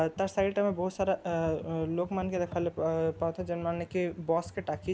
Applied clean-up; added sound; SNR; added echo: none; Computer keyboard; 16 dB; none.